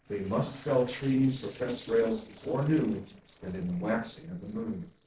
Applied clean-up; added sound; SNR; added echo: neural separator model SepFormer DNS4.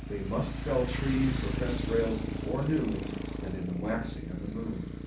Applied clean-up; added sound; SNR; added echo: none; Motorcycle; 2 dB; reverberation time 0.6 s.